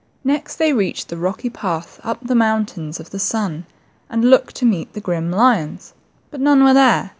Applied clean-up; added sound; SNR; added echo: none; none; none; none.